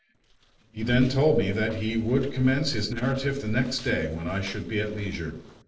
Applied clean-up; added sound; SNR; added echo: neural separator model SepFormer DNS4.